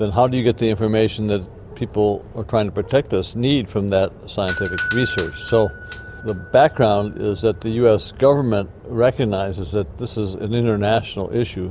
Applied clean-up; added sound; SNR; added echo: none; Doorbell; 16 dB; none.